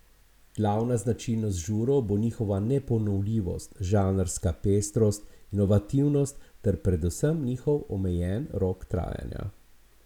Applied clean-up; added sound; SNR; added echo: none; none; none; none.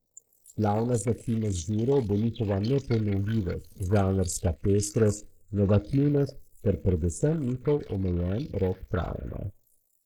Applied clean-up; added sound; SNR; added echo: neural mask model Resemble Enhance denoiser.